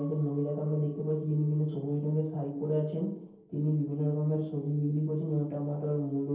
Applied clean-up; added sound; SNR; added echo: neural separator model SepFormer DNS4.